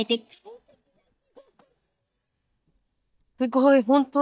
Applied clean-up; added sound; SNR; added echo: neural mask model DeepFilterNet 3.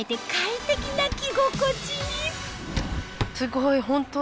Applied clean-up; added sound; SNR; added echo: none; Drawer open or close; 8 dB; none.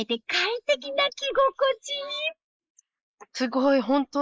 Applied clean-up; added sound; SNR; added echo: neural mask model Resemble Enhance denoiser.